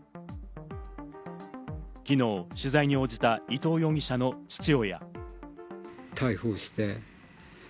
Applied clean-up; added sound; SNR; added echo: none; none; none; none.